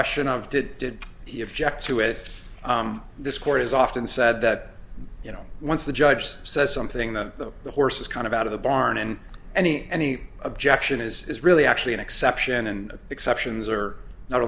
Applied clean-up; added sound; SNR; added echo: none; none; none; none.